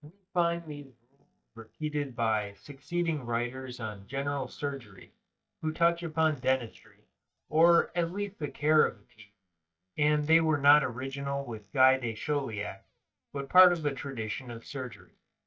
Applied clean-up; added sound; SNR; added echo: neural mask model DeepFilterNet 3.